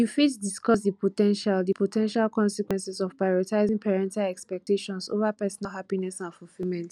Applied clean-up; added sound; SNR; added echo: none; none; none; none.